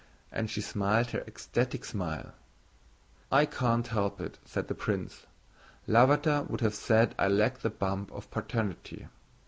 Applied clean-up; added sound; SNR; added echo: none; none; none; none.